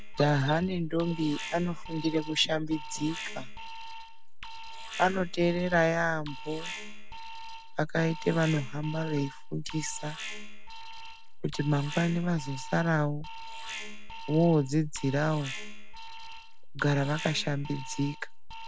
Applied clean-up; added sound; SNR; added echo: none; Alarm; 7 dB; none.